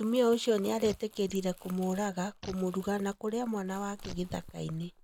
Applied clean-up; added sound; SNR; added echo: none; Crumpling, crinkling + Fart; 18 dB; none.